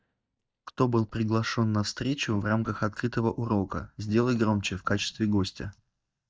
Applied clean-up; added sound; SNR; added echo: neural mask model DeepFilterNet 3.